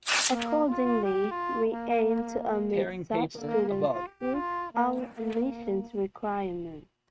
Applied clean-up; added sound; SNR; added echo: neural mask model RNNoise.